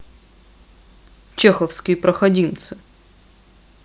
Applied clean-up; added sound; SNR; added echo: none; none; none; none.